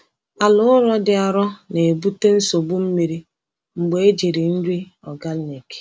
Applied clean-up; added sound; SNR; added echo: none; none; none; none.